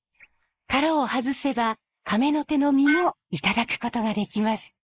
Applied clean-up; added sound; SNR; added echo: neural mask model Resemble Enhance denoiser.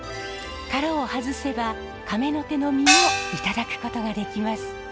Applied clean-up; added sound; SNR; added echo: none; Gong; -4 dB; none.